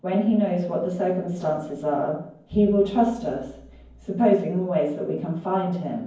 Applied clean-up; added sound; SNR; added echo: none; none; none; reverberation time 0.9 s.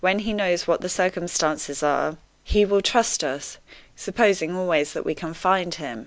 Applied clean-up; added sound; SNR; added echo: none; none; none; none.